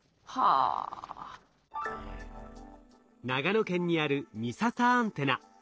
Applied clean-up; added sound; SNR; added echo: neural separator model SepFormer DNS4.